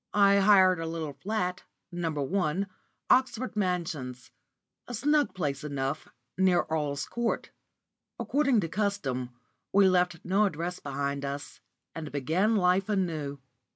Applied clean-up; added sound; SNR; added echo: none; none; none; none.